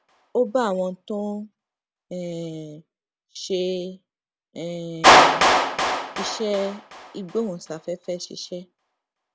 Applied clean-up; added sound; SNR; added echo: none; Clapping; -5 dB; none.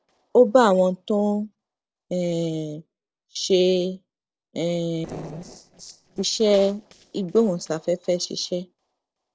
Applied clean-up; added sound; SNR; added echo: neural separator model SepFormer DNS4.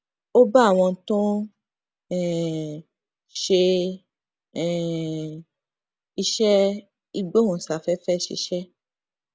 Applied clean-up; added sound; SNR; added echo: none; none; none; none.